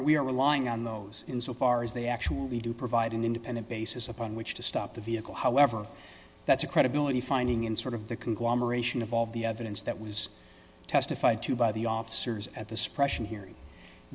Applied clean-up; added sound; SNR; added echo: none; none; none; none.